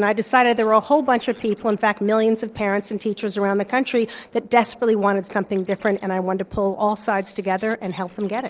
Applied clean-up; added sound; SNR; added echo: neural separator model SepFormer DNS4.